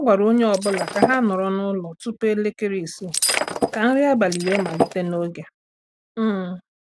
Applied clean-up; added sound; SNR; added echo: neural mask model RNNoise.